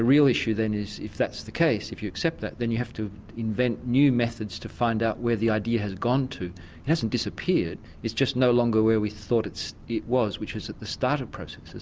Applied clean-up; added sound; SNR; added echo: none; none; none; none.